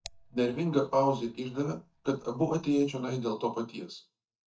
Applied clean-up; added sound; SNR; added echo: neural mask model DeepFilterNet 3.